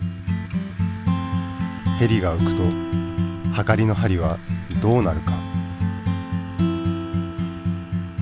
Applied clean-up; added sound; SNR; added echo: none; none; none; none.